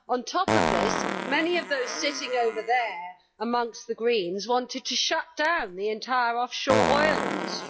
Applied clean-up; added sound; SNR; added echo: classical method log-MMSE.